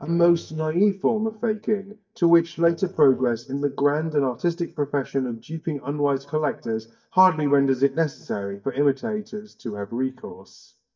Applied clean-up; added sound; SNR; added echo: neural mask model DeepFilterNet 3.